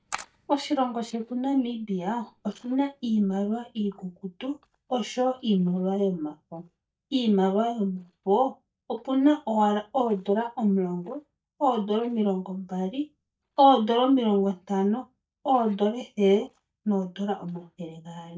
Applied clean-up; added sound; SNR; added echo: neural mask model DeepFilterNet 3.